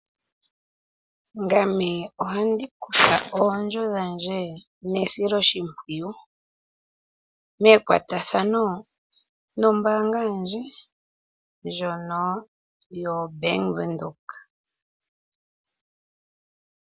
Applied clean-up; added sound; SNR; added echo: none; none; none; none.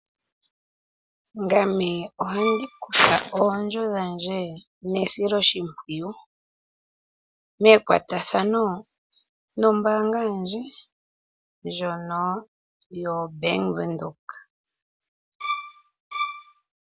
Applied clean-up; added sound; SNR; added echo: none; Bowed string instrument; 6 dB; none.